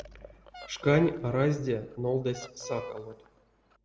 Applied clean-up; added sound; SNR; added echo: none; Fowl; 16 dB; reverberation time 0.8 s.